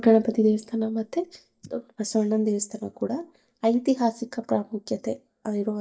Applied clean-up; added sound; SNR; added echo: neural mask model DeepFilterNet 3.